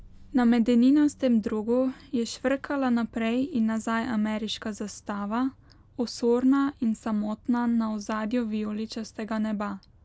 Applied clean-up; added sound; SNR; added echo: none; none; none; none.